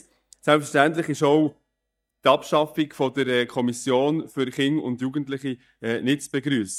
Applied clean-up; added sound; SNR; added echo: neural mask model DeepFilterNet 3.